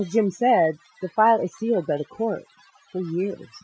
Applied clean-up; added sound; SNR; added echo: classical method Wiener filter.